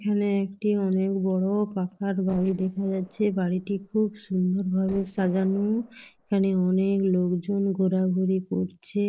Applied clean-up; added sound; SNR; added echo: neural separator model SepFormer DNS4.